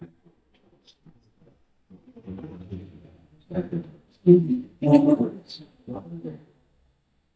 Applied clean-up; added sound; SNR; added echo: neural mask model DeepFilterNet 3.